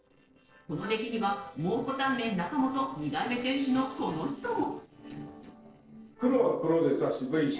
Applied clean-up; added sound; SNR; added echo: neural separator model SepFormer DNS4.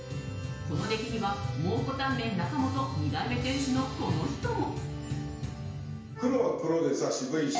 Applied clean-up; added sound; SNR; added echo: none; Wind instrument, woodwind instrument; 16 dB; reverberation time 0.5 s.